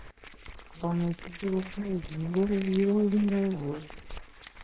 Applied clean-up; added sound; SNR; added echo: neural separator model SepFormer WHAMR!.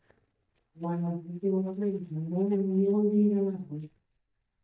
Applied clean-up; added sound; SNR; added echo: neural mask model DeepFilterNet 3.